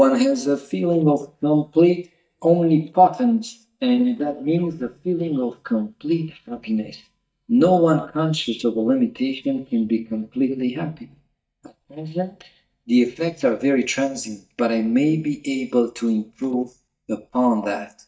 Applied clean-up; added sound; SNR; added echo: neural mask model DeepFilterNet 3.